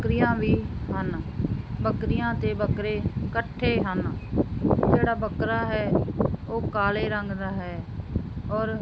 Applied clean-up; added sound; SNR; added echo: none; none; none; none.